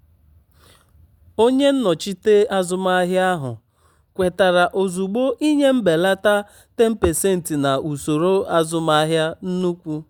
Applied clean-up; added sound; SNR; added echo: none; none; none; none.